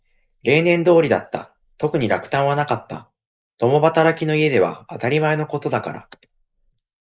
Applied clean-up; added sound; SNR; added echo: neural mask model Resemble Enhance denoiser.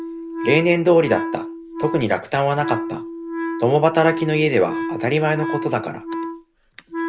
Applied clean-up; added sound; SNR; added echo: none; Wind instrument, woodwind instrument; 7 dB; none.